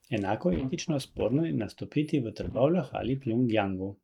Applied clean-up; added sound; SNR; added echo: neural mask model DeepFilterNet 3.